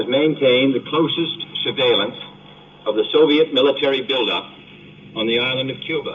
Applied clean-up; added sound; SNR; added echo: none; none; none; reverberation time 0.2 s.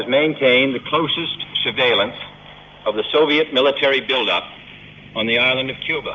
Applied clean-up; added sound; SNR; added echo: none; none; none; none.